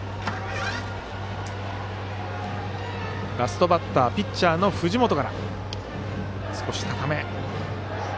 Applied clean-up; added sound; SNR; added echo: none; Organ + Engine starting; 6 dB; none.